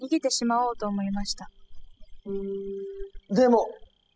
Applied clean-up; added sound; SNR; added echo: classical method spectral subtraction.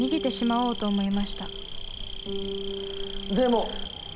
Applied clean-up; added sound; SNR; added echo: none; Insect; 7 dB; none.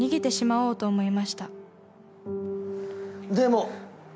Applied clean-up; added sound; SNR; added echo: none; none; none; none.